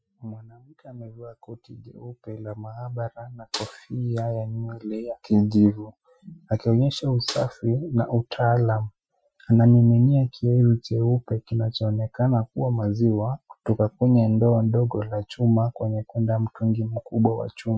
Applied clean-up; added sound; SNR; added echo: classical method Wiener filter.